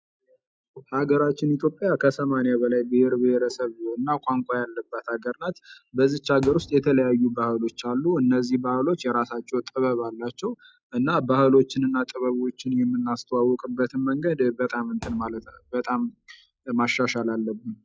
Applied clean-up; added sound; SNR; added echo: classical method log-MMSE.